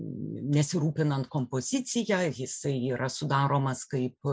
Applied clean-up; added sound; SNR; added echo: none; none; none; none.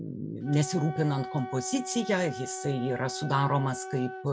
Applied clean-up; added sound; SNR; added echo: none; Wind instrument, woodwind instrument; 10 dB; none.